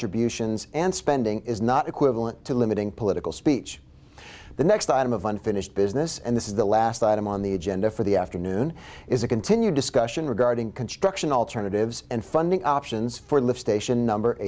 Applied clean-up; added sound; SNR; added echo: none; none; none; none.